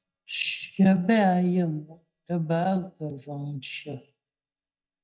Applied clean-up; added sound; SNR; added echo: neural mask model DeepFilterNet 3.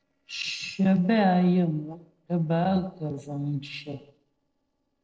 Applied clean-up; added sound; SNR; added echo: neural separator model SepFormer DNS4.